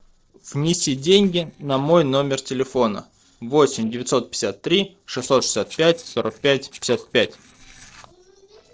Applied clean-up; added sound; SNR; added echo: neural separator model SepFormer DNS4.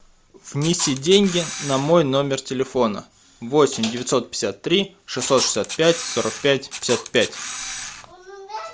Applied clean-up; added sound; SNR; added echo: none; Camera; 10 dB; none.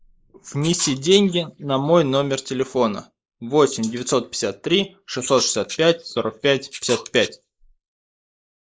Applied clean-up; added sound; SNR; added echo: neural mask model Resemble Enhance denoiser.